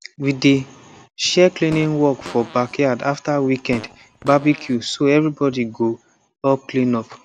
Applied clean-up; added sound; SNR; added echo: none; Fart; 19 dB; none.